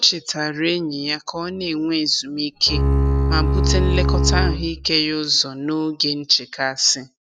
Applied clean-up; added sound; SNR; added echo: none; Bowed string instrument; -4 dB; none.